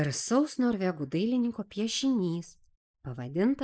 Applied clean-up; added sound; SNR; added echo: neural mask model Resemble Enhance denoiser.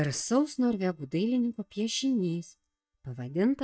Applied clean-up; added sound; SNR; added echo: neural mask model DeepFilterNet 3.